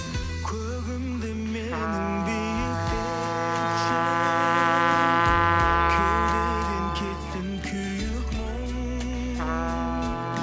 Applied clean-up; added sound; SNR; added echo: none; Trumpet; -2 dB; none.